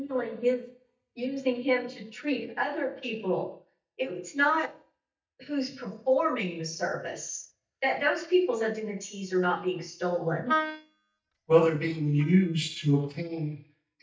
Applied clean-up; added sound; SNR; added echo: neural mask model DeepFilterNet 3.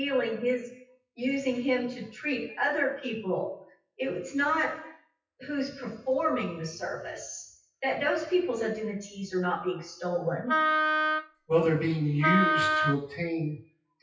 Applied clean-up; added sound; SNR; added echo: classical method WPE with log-MMSE.